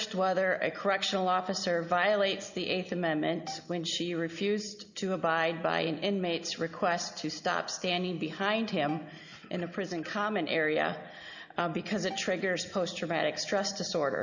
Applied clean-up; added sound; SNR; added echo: none; Bowed string instrument; 19 dB; reverberation time 1.6 s.